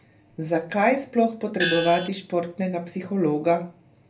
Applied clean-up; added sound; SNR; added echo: none; Gong; 3 dB; reverberation time 0.3 s.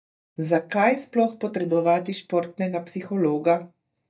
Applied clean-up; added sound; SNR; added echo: neural mask model DeepFilterNet 3.